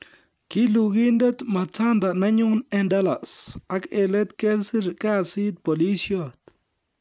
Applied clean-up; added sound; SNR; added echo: none; none; none; none.